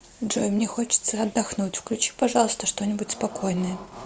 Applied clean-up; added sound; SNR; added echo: none; none; none; none.